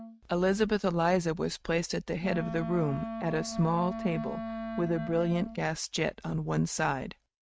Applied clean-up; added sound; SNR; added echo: neural mask model RNNoise.